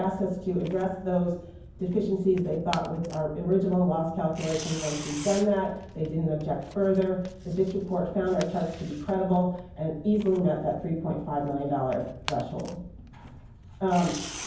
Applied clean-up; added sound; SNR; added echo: none; Tearing; 15 dB; reverberation time 0.9 s.